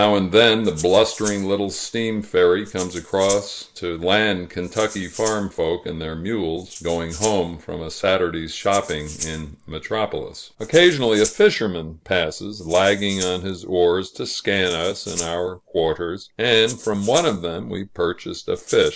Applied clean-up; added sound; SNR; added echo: none; Rattle (instrument); 16 dB; none.